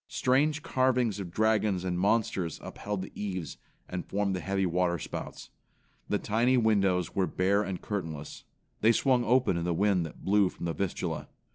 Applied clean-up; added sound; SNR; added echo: none; none; none; none.